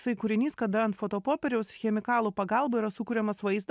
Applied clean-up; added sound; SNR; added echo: none; none; none; none.